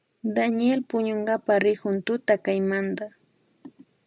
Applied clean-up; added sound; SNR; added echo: none; none; none; none.